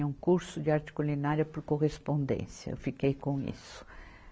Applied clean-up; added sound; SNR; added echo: none; none; none; none.